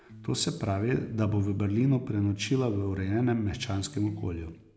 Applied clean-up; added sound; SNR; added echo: none; Electric guitar; 17 dB; none.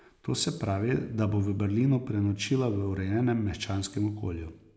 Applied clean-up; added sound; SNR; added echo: none; none; none; none.